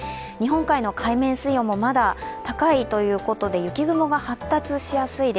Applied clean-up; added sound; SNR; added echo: none; none; none; none.